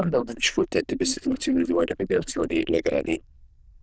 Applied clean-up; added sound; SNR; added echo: neural diffusion model UNIVERSE++.